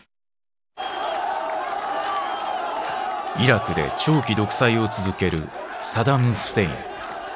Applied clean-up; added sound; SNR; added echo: none; none; none; none.